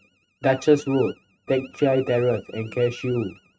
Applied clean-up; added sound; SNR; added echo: neural mask model RNNoise.